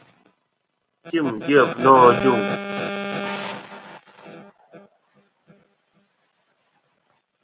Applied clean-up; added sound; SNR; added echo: none; none; none; none.